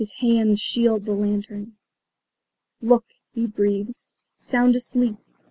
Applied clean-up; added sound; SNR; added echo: none; none; none; none.